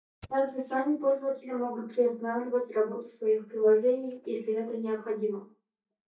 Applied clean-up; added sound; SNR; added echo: neural mask model DeepFilterNet 3.